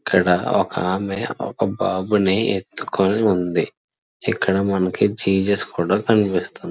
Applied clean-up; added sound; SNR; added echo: none; none; none; none.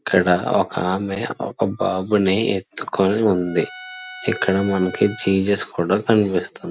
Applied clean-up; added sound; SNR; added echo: none; Trumpet; 19 dB; none.